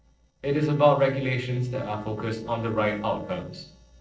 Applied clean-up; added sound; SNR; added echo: neural separator model SepFormer DNS4.